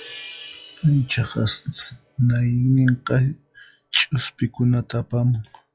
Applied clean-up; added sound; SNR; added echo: classical method log-MMSE.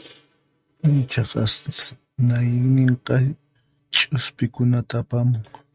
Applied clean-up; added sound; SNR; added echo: neural mask model RNNoise.